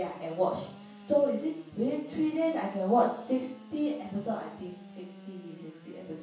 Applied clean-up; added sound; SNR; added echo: none; Sawing / Engine; 19 dB; reverberation time 0.7 s.